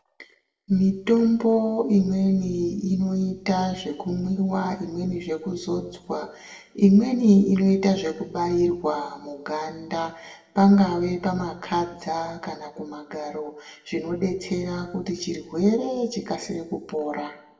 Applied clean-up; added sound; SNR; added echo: none; none; none; reverberation time 0.9 s.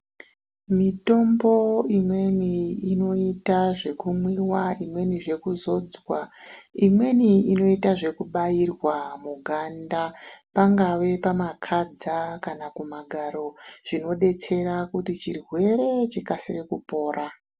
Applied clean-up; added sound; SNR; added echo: none; none; none; none.